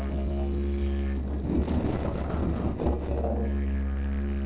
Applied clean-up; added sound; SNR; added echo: neural separator model SepFormer DNS4.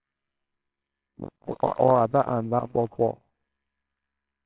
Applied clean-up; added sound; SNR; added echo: neural separator model SepFormer WHAMR!.